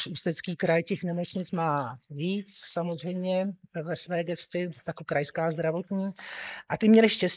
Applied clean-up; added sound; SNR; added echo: neural mask model Resemble Enhance denoiser.